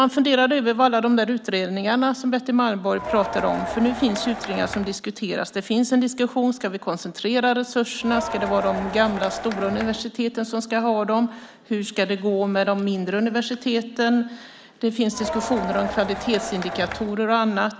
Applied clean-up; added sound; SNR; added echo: none; Crowd; 7 dB; none.